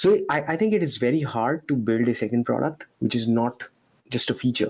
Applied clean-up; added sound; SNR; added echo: none; none; none; none.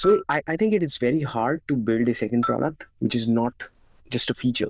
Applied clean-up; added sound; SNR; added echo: neural diffusion model UNIVERSE++.